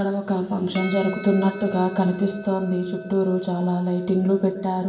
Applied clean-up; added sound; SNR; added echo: none; Percussion; 18 dB; reverberation time 0.9 s.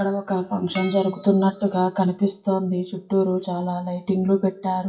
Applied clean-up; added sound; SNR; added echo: classical method WPE with log-MMSE.